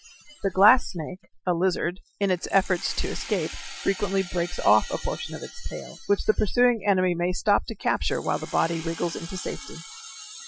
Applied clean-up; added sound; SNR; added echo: classical method Wiener filter.